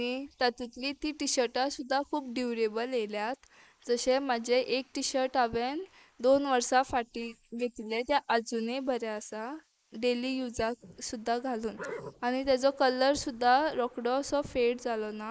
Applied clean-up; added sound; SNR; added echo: neural mask model Resemble Enhance denoiser.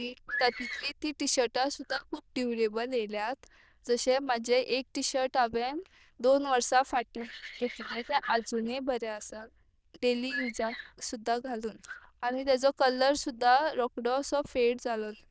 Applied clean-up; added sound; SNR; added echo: neural diffusion model UNIVERSE++.